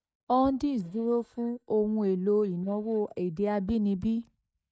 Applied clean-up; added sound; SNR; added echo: neural mask model DeepFilterNet 3.